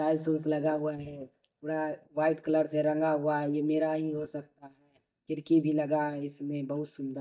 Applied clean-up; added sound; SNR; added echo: neural mask model DeepFilterNet 3.